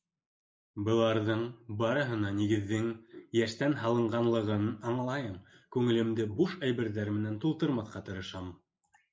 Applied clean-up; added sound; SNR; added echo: neural mask model Resemble Enhance denoiser.